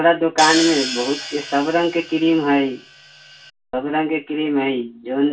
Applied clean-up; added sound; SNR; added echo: none; Hi-hat; 9 dB; reverberation time 0.2 s.